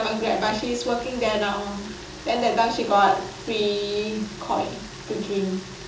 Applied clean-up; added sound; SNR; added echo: none; Rain; 17 dB; reverberation time 0.6 s.